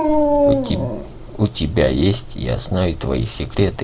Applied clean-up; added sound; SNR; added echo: none; Dog; 3 dB; none.